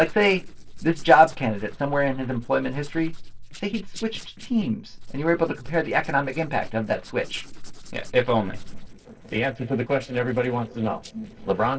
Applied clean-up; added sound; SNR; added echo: neural separator model SepFormer DNS4.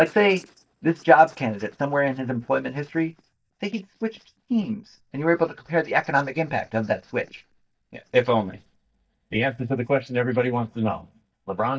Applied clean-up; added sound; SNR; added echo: neural mask model DeepFilterNet 3.